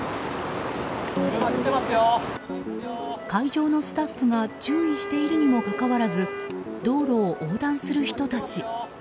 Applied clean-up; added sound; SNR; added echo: none; Wind instrument, woodwind instrument; 10 dB; none.